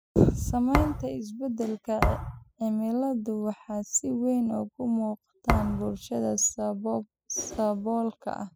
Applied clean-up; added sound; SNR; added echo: classical method spectral subtraction.